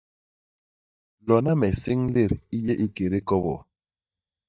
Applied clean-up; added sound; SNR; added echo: neural mask model DeepFilterNet 3.